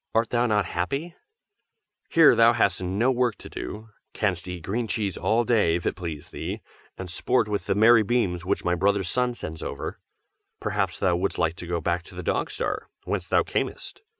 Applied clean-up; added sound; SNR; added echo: none; none; none; none.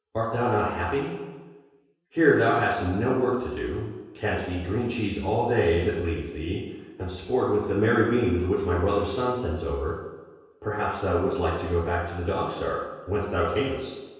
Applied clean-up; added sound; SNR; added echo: none; none; none; reverberation time 1.2 s.